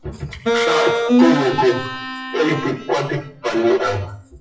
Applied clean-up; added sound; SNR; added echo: classical method WPE with log-MMSE.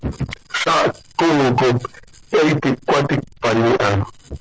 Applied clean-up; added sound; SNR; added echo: none; none; none; none.